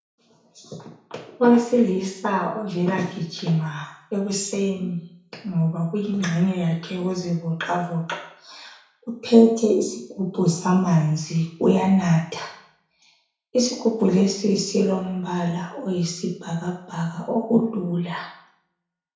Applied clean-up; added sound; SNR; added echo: none; none; none; reverberation time 0.6 s.